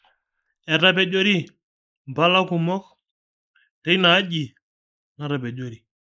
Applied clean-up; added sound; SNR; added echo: neural mask model Resemble Enhance denoiser.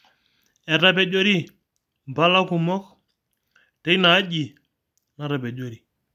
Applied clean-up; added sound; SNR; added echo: none; none; none; none.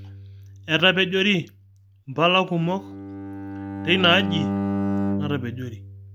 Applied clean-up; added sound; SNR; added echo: none; Bowed string instrument; 6 dB; none.